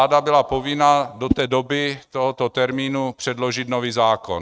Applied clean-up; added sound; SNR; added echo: neural mask model RNNoise.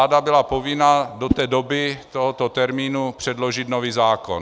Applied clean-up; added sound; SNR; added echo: none; Whoosh, swoosh, swish; 11 dB; none.